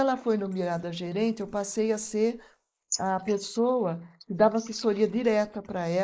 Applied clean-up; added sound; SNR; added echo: neural mask model Resemble Enhance denoiser.